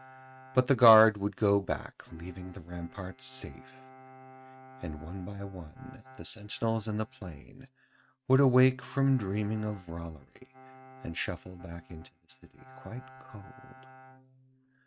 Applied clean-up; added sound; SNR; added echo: neural mask model RNNoise.